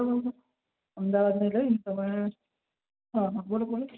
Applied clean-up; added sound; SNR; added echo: none; none; none; none.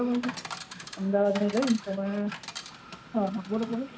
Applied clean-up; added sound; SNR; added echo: none; Coin (dropping) / Chatter; 12 dB; none.